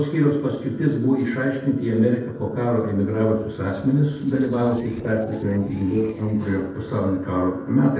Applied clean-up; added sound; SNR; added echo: neural separator model SepFormer DNS4.